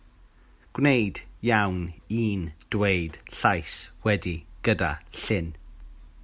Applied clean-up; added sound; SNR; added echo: none; none; none; none.